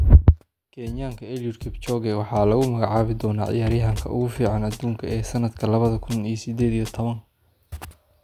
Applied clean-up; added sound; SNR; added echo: none; Drum kit + Rattle / Breathing; 14 dB; none.